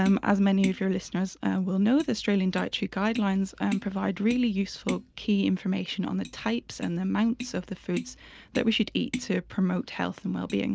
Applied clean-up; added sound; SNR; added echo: none; Tap; 15 dB; none.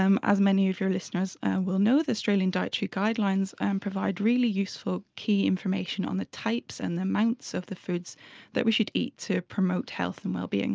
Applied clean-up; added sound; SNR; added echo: none; none; none; none.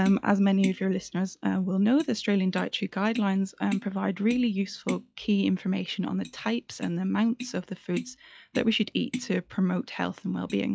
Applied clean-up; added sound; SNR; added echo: classical method log-MMSE.